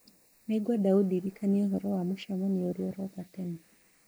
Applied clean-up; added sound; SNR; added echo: neural mask model Resemble Enhance denoiser.